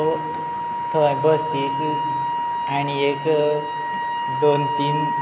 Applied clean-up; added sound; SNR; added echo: none; Wind instrument, woodwind instrument; 2 dB; none.